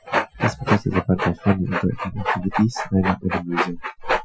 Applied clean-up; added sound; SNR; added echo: classical method Wiener filter.